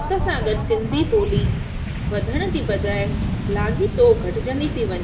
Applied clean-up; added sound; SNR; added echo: none; Waves, surf; 1 dB; reverberation time 0.9 s.